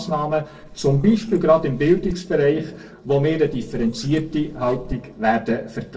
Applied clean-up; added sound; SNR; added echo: neural separator model SepFormer DNS4.